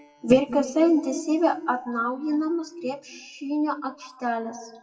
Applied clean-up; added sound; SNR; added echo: classical method WPE with log-MMSE.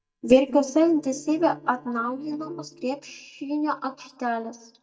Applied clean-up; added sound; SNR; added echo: neural mask model DeepFilterNet 3.